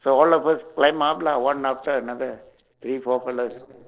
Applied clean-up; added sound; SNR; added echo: neural separator model SepFormer DNS4.